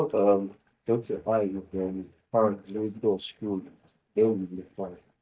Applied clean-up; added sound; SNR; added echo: neural mask model DeepFilterNet 3.